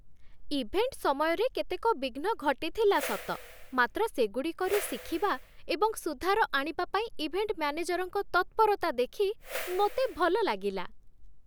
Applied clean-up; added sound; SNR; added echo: none; Whoosh, swoosh, swish; 12 dB; none.